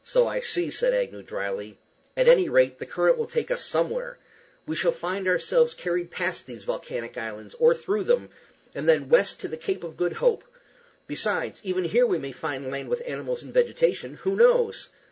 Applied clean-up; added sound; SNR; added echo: none; none; none; none.